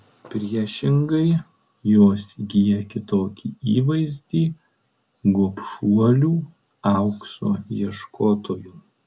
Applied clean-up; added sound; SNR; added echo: none; none; none; none.